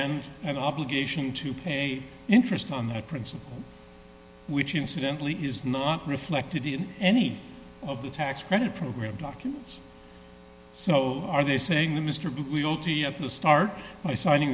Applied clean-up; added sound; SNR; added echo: none; none; none; none.